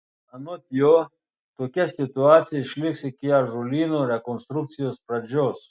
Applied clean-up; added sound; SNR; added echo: none; none; none; none.